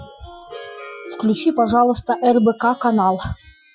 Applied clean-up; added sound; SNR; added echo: classical method Wiener filter.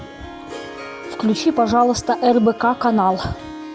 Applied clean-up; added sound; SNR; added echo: none; Harp; 14 dB; none.